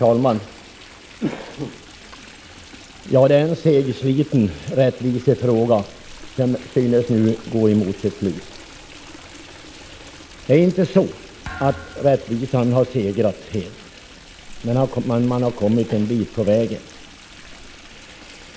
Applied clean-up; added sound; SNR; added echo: none; Thump, thud + Stream; 19 dB; none.